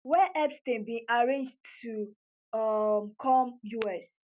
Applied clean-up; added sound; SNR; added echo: none; none; none; none.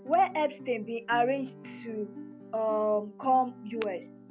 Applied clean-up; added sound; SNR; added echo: none; Guitar; 15 dB; none.